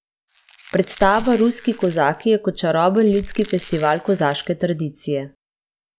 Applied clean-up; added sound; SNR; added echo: none; Squeak + Whoosh, swoosh, swish; 19 dB; none.